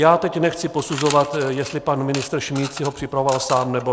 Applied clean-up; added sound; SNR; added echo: none; Coin (dropping) / Mechanisms; 15 dB; none.